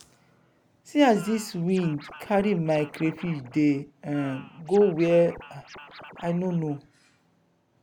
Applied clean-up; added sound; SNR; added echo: none; Scratching (performance technique); 20 dB; none.